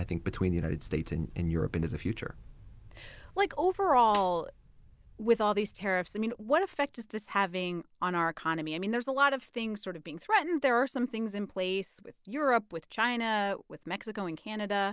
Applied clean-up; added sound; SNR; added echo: none; Snare drum; 16 dB; none.